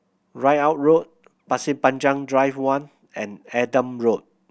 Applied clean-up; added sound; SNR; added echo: none; none; none; none.